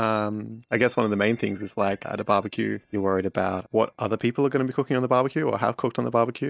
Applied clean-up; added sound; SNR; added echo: neural mask model DeepFilterNet 3.